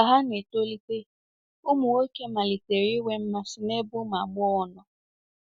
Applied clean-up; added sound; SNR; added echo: none; none; none; none.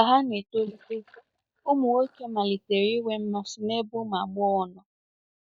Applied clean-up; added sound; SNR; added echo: neural mask model DeepFilterNet 3.